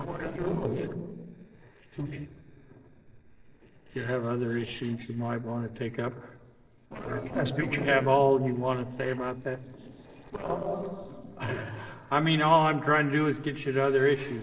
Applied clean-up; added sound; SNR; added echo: neural separator model SepFormer DNS4.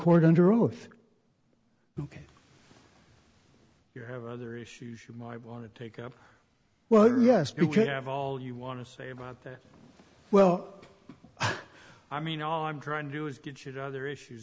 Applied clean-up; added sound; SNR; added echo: none; none; none; none.